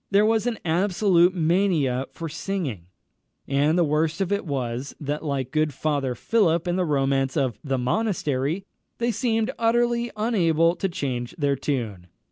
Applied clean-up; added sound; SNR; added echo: none; none; none; none.